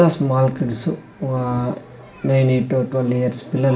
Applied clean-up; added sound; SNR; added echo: none; none; none; reverberation time 0.8 s.